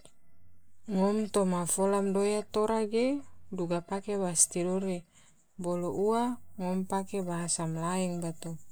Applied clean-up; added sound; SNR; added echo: neural mask model Resemble Enhance denoiser.